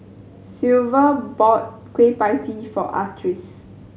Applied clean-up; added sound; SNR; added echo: none; none; none; none.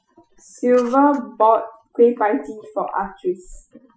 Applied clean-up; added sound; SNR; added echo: classical method Wiener filter.